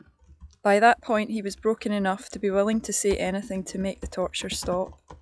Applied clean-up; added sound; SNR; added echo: classical method log-MMSE.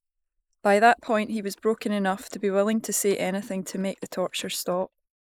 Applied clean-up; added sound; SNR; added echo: neural mask model Resemble Enhance denoiser.